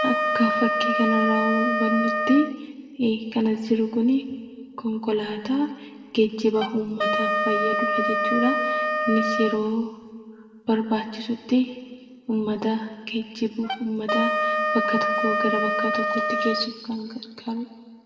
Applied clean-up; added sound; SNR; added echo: none; Wind instrument, woodwind instrument; 2 dB; reverberation time 1.9 s.